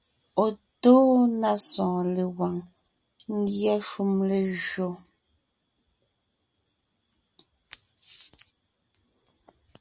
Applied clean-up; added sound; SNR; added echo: none; none; none; none.